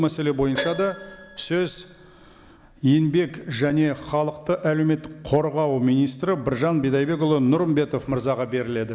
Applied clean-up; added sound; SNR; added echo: none; Keyboard (musical); 15 dB; none.